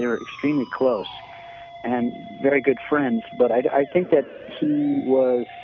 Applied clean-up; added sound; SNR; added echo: none; Musical instrument; 18 dB; none.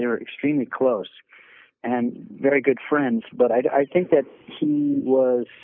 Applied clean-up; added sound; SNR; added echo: neural mask model Resemble Enhance denoiser.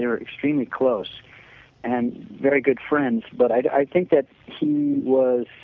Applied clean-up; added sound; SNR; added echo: none; none; none; none.